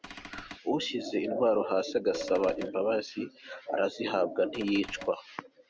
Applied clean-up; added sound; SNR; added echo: none; Cupboard open or close / Door; 15 dB; none.